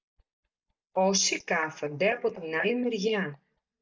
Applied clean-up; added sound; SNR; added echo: neural mask model DeepFilterNet 3.